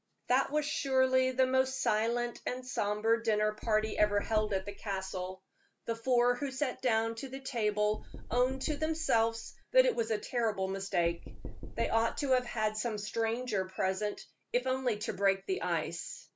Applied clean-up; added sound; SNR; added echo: none; Knock; 9 dB; none.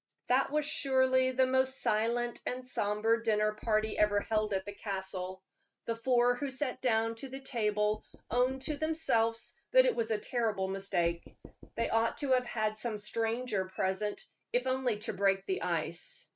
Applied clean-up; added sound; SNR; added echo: neural mask model RNNoise.